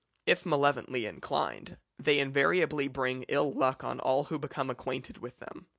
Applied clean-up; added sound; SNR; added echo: none; none; none; none.